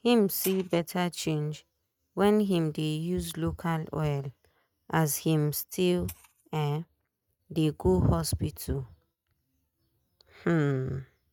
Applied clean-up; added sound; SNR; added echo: neural mask model RNNoise.